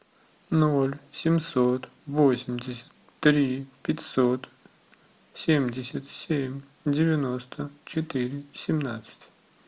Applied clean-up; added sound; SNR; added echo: none; none; none; none.